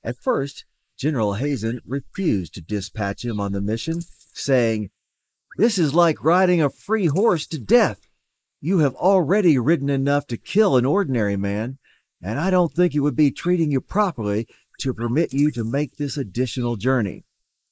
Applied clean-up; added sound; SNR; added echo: neural mask model Resemble Enhance denoiser.